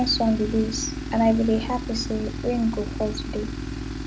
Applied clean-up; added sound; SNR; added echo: none; Tools; 6 dB; none.